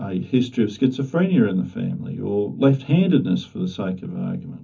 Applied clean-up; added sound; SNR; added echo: none; none; none; reverberation time 0.3 s.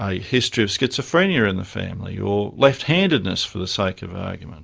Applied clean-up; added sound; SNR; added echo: none; none; none; none.